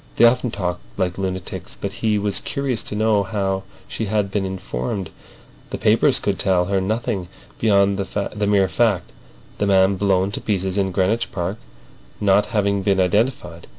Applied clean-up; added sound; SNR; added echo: none; none; none; none.